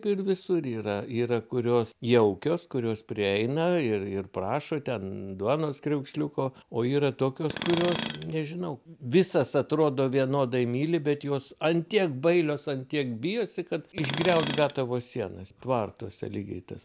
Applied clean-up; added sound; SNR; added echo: none; Tools; 7 dB; none.